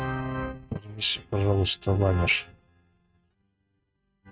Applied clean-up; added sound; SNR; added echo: neural mask model RNNoise.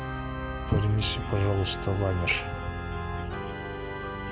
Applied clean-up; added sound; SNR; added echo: none; Organ; 4 dB; none.